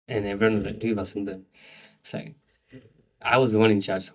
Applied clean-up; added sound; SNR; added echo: neural mask model DeepFilterNet 3.